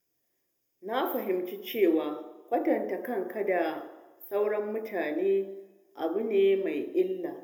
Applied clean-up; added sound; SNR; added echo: none; none; none; reverberation time 0.6 s.